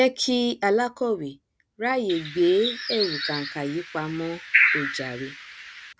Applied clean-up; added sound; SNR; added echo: none; Bird; 2 dB; none.